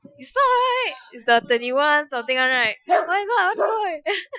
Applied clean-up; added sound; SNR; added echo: classical method Wiener filter.